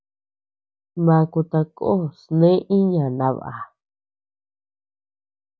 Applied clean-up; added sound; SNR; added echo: none; none; none; none.